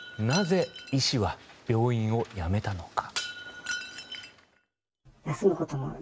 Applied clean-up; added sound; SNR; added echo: none; Shatter; 12 dB; none.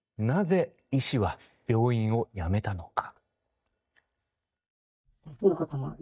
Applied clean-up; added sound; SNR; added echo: neural mask model DeepFilterNet 3.